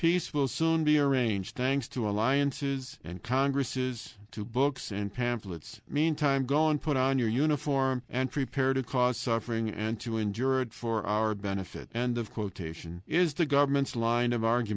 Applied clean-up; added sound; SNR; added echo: none; none; none; none.